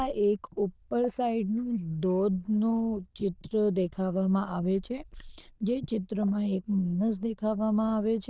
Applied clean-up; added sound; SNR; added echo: neural diffusion model UNIVERSE++.